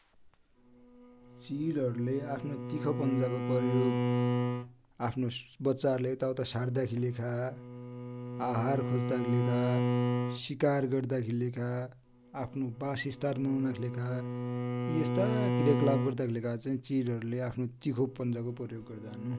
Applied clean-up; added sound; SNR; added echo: none; Bowed string instrument; 2 dB; none.